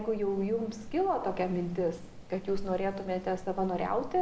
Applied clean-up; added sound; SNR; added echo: none; Rain; 11 dB; none.